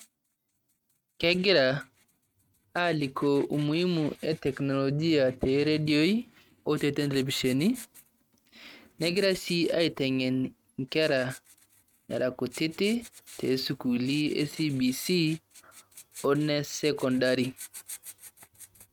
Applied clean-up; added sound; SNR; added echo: neural mask model RNNoise.